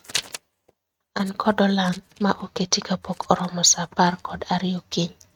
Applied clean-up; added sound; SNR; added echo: neural mask model RNNoise.